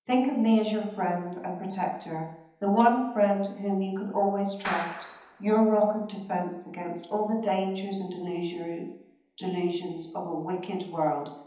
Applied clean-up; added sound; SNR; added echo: none; Clapping; 11 dB; reverberation time 1.3 s.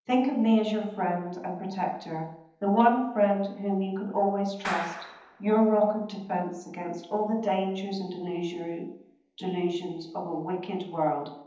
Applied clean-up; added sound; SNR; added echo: neural separator model SepFormer DNS4.